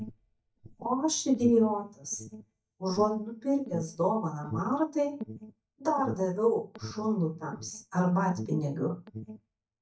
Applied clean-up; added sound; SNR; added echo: neural mask model DeepFilterNet 3.